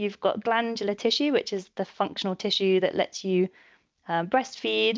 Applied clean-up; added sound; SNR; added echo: none; none; none; none.